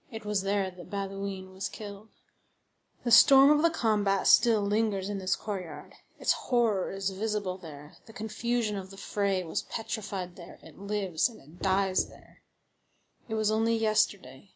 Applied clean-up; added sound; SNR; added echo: none; none; none; none.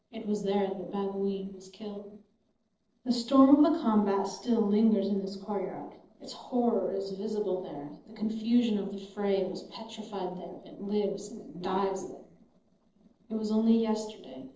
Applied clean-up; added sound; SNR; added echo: neural separator model SepFormer DNS4.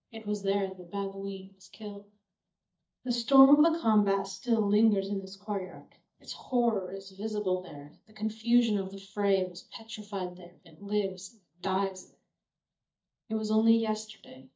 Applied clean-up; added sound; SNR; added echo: neural mask model DeepFilterNet 3.